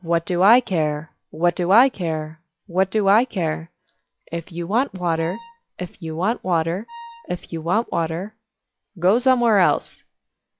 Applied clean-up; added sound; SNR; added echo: classical method log-MMSE.